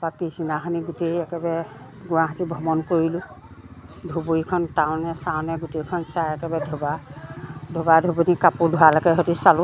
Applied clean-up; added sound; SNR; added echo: none; none; none; none.